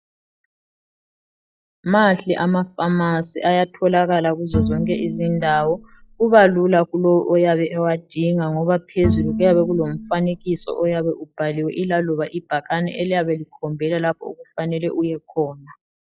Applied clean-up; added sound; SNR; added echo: classical method log-MMSE.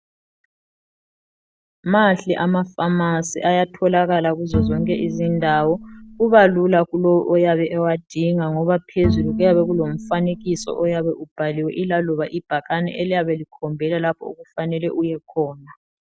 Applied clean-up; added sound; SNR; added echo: none; Bowed string instrument; 6 dB; none.